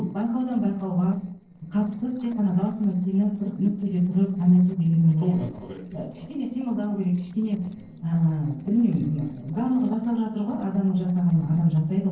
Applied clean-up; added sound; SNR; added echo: neural separator model SepFormer DNS4.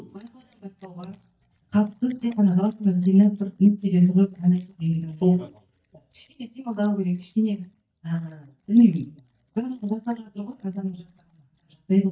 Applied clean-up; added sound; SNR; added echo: neural mask model DeepFilterNet 3.